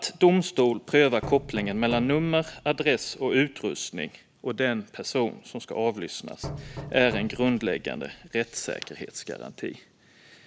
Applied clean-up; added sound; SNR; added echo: none; Knock; 14 dB; none.